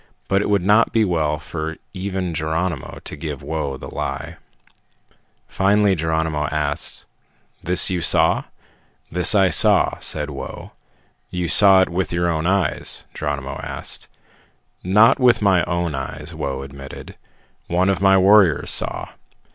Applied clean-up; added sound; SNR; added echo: none; none; none; none.